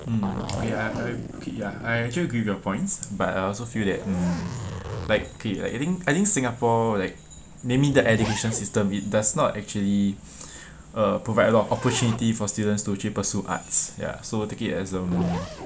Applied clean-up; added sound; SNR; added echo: none; Zipper (clothing); 12 dB; none.